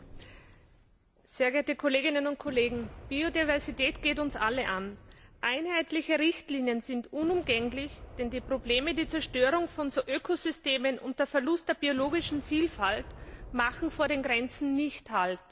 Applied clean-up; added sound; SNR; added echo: none; Boom; 18 dB; none.